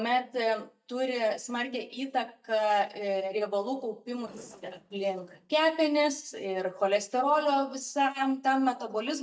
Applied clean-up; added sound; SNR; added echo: neural mask model DeepFilterNet 3.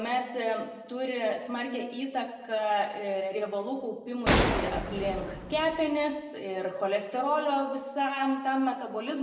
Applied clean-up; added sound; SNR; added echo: none; Gunshot, gunfire; 1 dB; reverberation time 0.9 s.